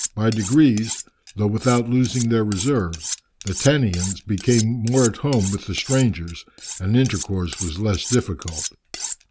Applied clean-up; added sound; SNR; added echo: none; Cutlery, silverware; 11 dB; none.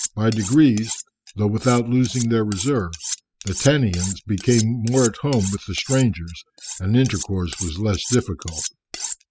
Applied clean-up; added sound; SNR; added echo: classical method spectral subtraction.